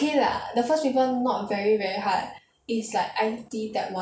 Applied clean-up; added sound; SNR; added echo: none; none; none; none.